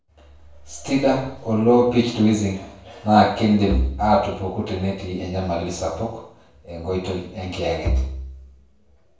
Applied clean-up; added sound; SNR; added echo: none; Bowed string instrument; 4 dB; reverberation time 0.6 s.